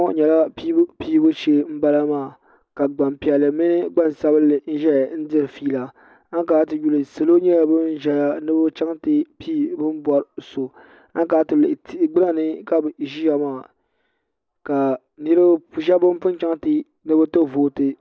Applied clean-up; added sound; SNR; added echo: none; none; none; none.